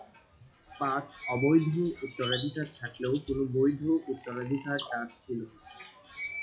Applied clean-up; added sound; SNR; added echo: classical method WPE with log-MMSE.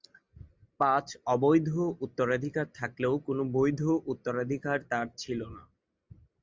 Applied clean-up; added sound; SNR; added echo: none; none; none; none.